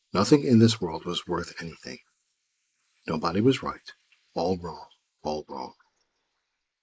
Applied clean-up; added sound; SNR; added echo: neural mask model Resemble Enhance denoiser.